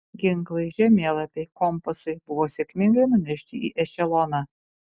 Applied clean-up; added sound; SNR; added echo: none; none; none; none.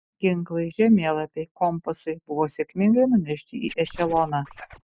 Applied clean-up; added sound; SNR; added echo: neural mask model DeepFilterNet 3.